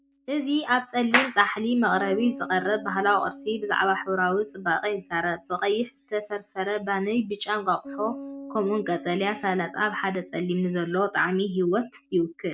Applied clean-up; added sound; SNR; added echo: none; Bass guitar; 18 dB; none.